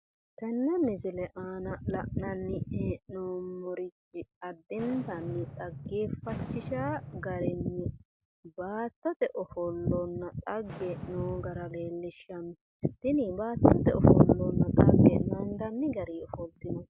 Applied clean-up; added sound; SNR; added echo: none; Fireworks; 12 dB; none.